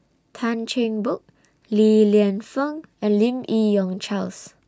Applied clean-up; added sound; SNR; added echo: none; none; none; none.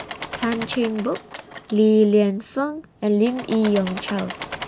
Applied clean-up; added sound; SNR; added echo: none; Engine / Mechanisms; 13 dB; none.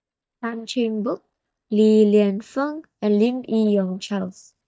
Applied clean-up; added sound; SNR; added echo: neural mask model DeepFilterNet 3.